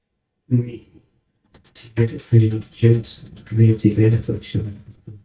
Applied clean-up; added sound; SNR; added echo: neural mask model DeepFilterNet 3.